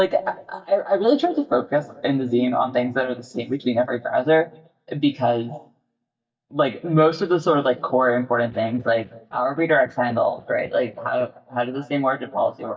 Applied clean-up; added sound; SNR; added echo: neural mask model DeepFilterNet 3.